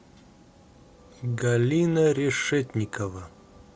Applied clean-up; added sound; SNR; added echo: none; none; none; none.